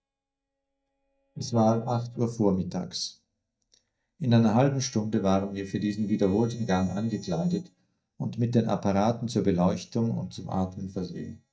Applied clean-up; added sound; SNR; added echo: neural mask model DeepFilterNet 3.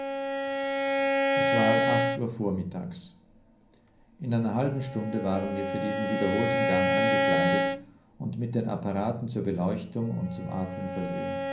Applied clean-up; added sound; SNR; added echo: none; Bowed string instrument; -1 dB; reverberation time 0.6 s.